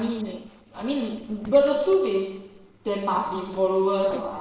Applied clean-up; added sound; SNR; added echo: neural separator model SepFormer DNS4.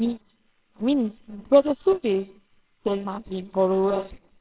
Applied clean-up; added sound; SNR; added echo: neural separator model SepFormer WHAMR!.